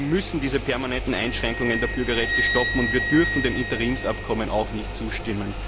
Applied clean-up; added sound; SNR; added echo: none; Wind instrument, woodwind instrument + Engine; 3 dB; none.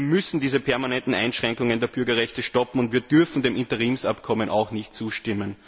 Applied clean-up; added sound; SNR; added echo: none; none; none; none.